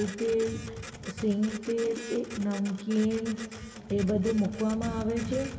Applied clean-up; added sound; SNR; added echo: none; Printer; 15 dB; reverberation time 2.5 s.